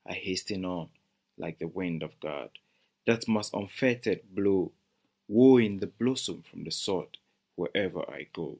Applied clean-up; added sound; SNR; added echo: none; none; none; none.